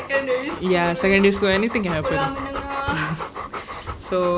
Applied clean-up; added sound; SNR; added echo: none; Dog; 11 dB; none.